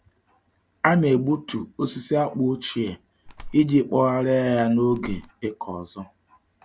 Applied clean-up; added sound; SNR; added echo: none; Bird; 13 dB; none.